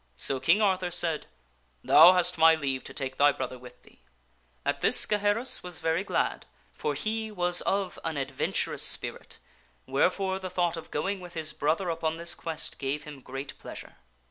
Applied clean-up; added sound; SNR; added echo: none; none; none; none.